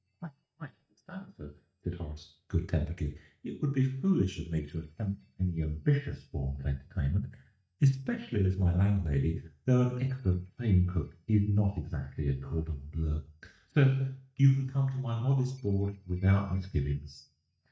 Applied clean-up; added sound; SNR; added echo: neural mask model DeepFilterNet 3.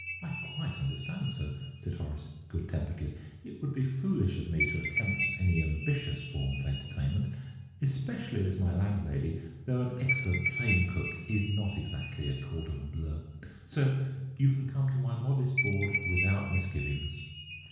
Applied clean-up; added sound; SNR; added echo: none; Chime; 3 dB; reverberation time 1.1 s.